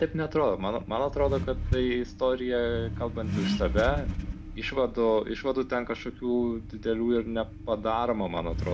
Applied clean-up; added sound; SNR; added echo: none; Accelerating, revving, vroom; 6 dB; none.